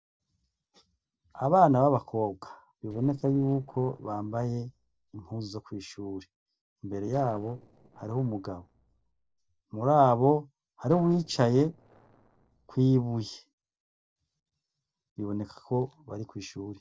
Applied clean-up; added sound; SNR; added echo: neural separator model SepFormer DNS4.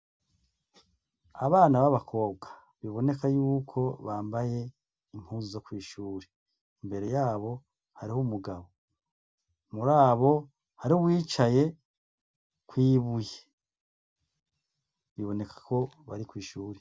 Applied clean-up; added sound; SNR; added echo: none; none; none; none.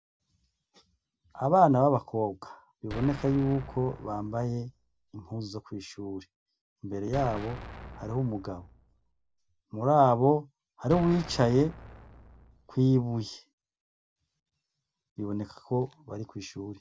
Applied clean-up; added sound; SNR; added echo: none; Explosion; 14 dB; none.